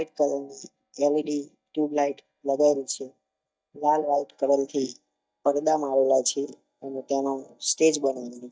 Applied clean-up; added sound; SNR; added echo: neural mask model DeepFilterNet 3.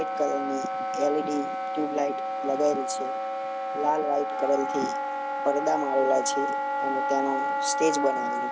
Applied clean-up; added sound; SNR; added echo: none; Wind instrument, woodwind instrument; 1 dB; none.